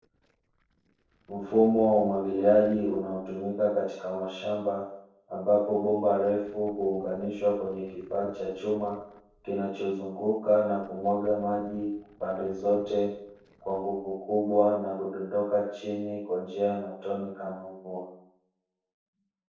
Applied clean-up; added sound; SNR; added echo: neural separator model SepFormer DNS4.